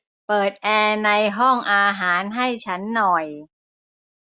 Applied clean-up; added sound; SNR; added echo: none; none; none; none.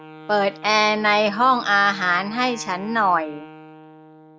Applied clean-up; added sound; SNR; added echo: none; Wind instrument, woodwind instrument; 19 dB; none.